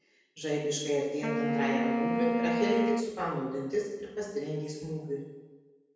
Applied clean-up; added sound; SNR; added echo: none; Wind instrument, woodwind instrument; -1 dB; reverberation time 1.2 s.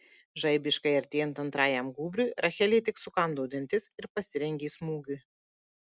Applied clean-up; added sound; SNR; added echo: none; none; none; none.